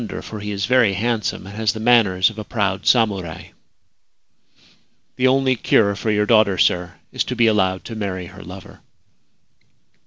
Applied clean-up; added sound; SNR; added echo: none; none; none; none.